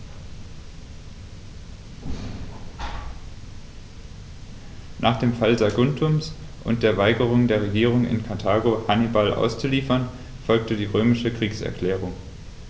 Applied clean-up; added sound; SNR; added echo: none; none; none; none.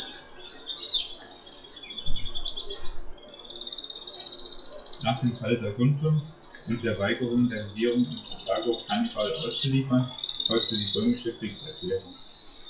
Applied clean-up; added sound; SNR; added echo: classical method WPE with log-MMSE.